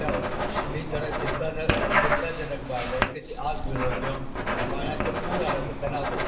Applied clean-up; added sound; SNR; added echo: none; Writing; -4 dB; reverberation time 0.8 s.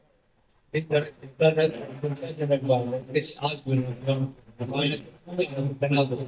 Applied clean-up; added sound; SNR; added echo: neural mask model DeepFilterNet 3.